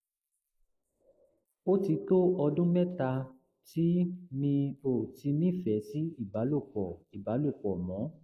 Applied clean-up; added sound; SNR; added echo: neural mask model Resemble Enhance denoiser.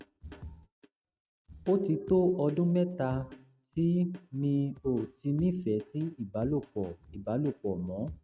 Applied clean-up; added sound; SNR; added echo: neural mask model RNNoise.